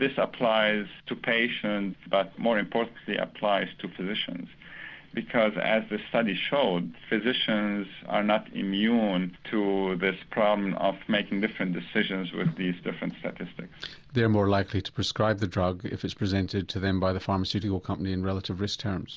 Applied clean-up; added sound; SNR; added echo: none; none; none; none.